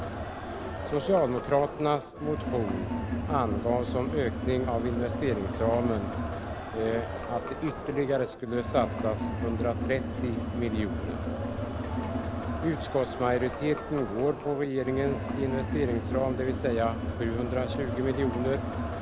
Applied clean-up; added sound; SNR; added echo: none; Crowd; 3 dB; none.